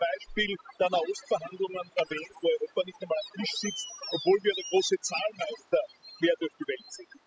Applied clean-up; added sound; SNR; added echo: classical method spectral subtraction.